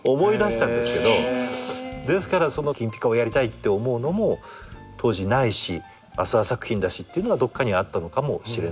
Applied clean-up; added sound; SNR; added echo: none; none; none; none.